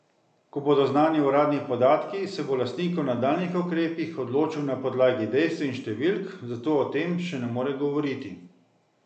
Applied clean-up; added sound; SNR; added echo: none; none; none; none.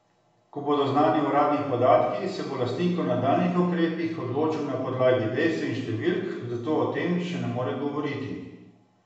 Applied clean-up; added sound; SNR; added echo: none; none; none; reverberation time 1.0 s.